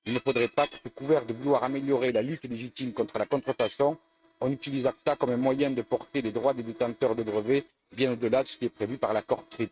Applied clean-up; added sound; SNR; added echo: neural mask model RNNoise.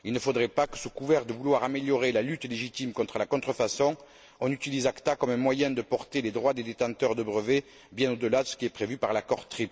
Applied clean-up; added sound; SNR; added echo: none; none; none; none.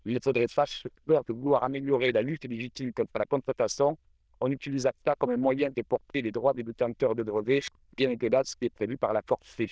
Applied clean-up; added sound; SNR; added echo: neural diffusion model UNIVERSE++.